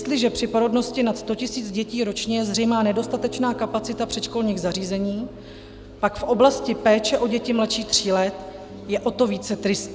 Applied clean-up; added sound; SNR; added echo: none; Piano; 15 dB; none.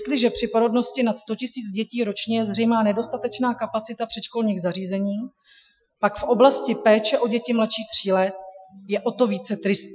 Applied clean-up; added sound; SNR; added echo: classical method Wiener filter.